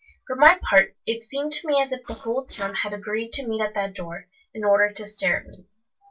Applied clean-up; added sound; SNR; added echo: neural separator model SepFormer DNS4.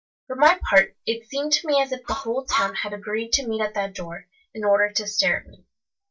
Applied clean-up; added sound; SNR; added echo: neural mask model DeepFilterNet 3.